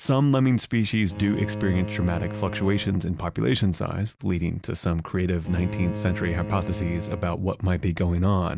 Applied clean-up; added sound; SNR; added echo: none; Bowed string instrument; 11 dB; none.